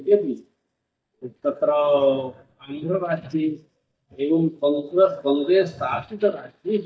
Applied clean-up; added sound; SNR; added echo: neural mask model DeepFilterNet 3.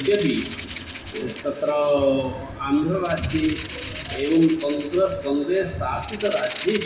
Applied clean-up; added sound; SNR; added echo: none; Rattle (instrument); 11 dB; reverberation time 1.2 s.